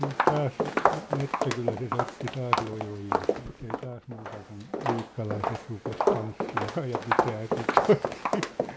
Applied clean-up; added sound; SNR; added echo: none; Walk, footsteps; -4 dB; none.